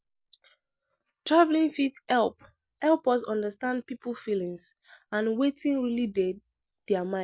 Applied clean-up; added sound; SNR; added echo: none; none; none; none.